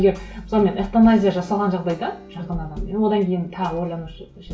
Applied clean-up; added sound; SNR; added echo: none; none; none; reverberation time 0.2 s.